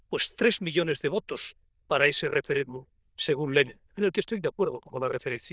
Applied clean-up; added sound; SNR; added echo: neural diffusion model UNIVERSE++.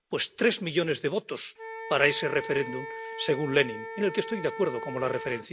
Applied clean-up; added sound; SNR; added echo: none; Wind instrument, woodwind instrument; 11 dB; none.